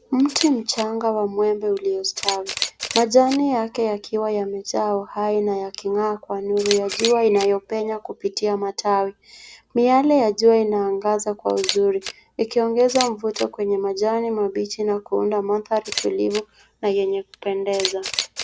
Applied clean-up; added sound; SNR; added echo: none; Camera; 13 dB; none.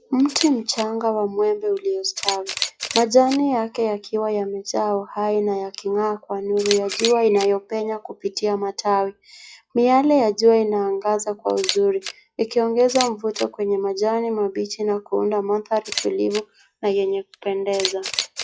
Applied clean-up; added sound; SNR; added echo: classical method log-MMSE.